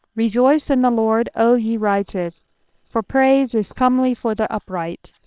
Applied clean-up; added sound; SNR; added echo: neural separator model SepFormer WHAM!.